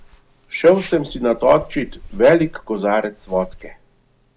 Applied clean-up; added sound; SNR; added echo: none; Zipper (clothing); 19 dB; none.